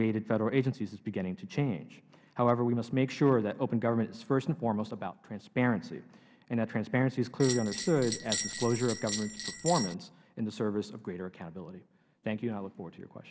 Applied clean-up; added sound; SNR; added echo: none; Bell; 6 dB; none.